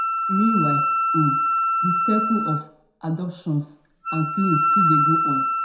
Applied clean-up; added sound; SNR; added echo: none; Wind instrument, woodwind instrument; -3 dB; reverberation time 0.5 s.